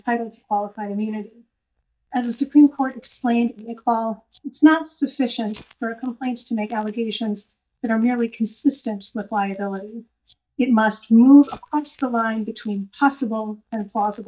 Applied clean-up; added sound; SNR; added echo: neural mask model DeepFilterNet 3.